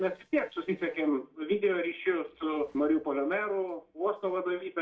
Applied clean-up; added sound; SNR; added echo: neural separator model SepFormer DNS4.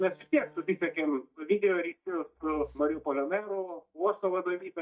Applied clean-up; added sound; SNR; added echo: neural mask model DeepFilterNet 3.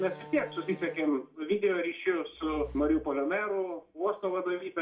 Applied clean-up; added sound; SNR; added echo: none; Slam; 19 dB; reverberation time 0.3 s.